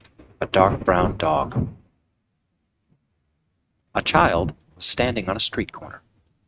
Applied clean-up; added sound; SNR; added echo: neural mask model RNNoise.